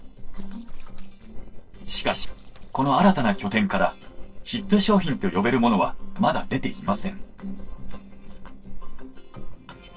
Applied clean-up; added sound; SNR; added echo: neural separator model SepFormer DNS4.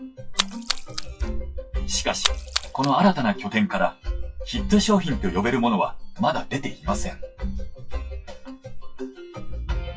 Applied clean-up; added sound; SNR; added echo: classical method WPE with log-MMSE.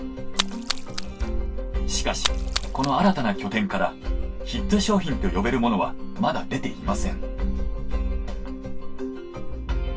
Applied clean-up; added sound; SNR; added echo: none; Splash, splatter; 8 dB; reverberation time 0.1 s.